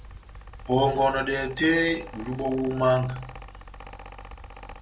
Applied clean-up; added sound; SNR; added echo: none; Mechanical fan; 15 dB; none.